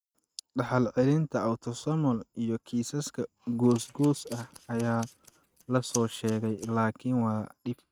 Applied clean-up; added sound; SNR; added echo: neural mask model RNNoise.